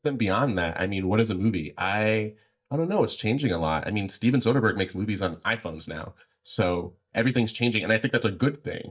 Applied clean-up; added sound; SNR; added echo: neural mask model DeepFilterNet 3.